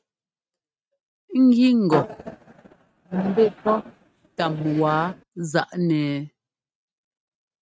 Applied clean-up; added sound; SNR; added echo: neural mask model RNNoise.